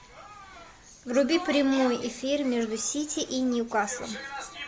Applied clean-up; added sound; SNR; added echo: none; none; none; none.